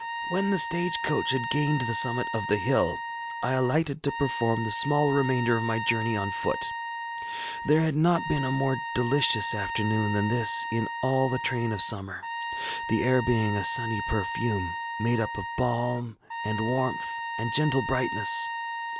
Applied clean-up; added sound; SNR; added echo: none; Trumpet; 7 dB; none.